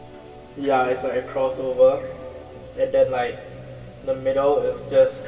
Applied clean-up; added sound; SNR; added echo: none; Organ; 20 dB; reverberation time 2.4 s.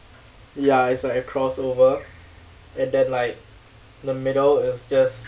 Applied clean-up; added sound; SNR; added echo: none; none; none; none.